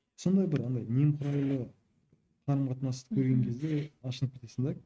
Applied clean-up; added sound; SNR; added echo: neural mask model RNNoise.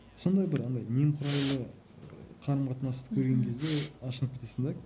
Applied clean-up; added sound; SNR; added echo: none; Respiratory sounds; 13 dB; none.